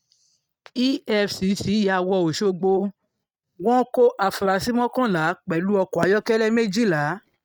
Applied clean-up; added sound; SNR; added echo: neural mask model RNNoise.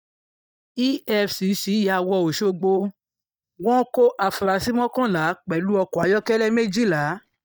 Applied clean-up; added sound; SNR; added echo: neural mask model DeepFilterNet 3.